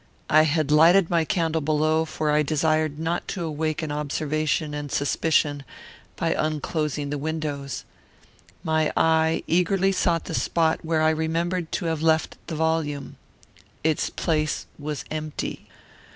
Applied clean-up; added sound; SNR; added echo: none; none; none; none.